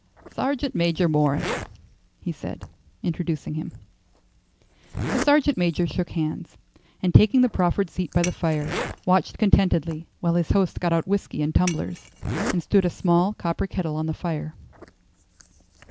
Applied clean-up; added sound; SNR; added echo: none; Shatter + Zipper (clothing); 13 dB; none.